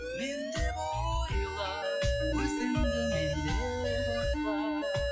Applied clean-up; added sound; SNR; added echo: classical method log-MMSE.